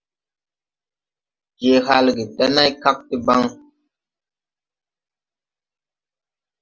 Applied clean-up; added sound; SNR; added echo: none; none; none; none.